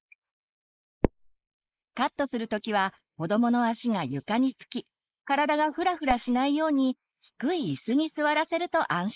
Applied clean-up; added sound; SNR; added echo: neural mask model Resemble Enhance denoiser.